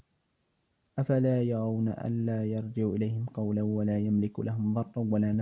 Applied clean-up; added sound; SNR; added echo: none; none; none; none.